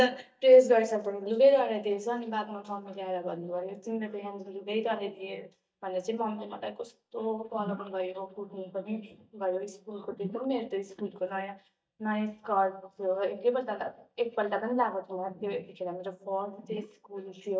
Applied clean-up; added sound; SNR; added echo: neural mask model DeepFilterNet 3.